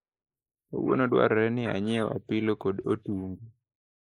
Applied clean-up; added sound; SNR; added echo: neural mask model Resemble Enhance denoiser.